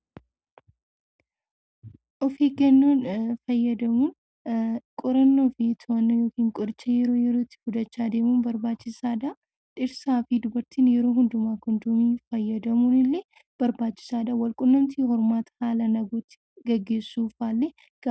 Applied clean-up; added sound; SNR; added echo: none; none; none; none.